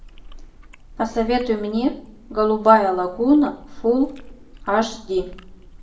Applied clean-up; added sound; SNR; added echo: none; Chewing, mastication; 18 dB; reverberation time 0.4 s.